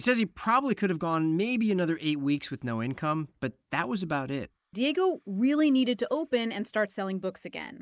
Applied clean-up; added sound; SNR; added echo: neural mask model Resemble Enhance denoiser.